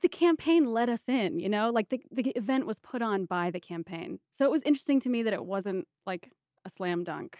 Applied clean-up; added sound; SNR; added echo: none; none; none; none.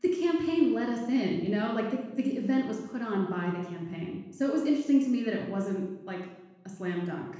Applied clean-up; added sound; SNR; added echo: none; none; none; reverberation time 1.1 s.